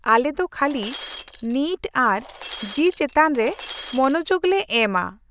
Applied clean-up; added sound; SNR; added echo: none; Shatter; 8 dB; none.